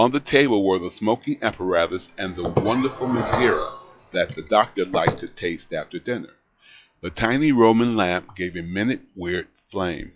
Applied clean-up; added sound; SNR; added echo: classical method log-MMSE.